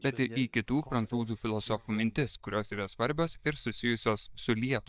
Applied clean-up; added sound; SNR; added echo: neural mask model DeepFilterNet 3.